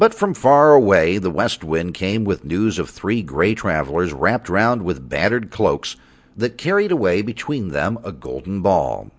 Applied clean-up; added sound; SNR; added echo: none; none; none; none.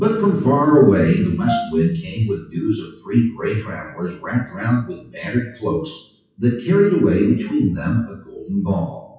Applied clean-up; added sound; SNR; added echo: classical method WPE with log-MMSE.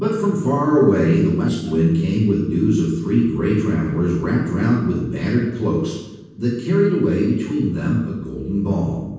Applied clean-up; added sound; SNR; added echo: neural separator model SepFormer DNS4.